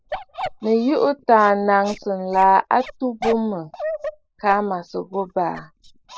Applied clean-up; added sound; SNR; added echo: neural mask model Resemble Enhance denoiser.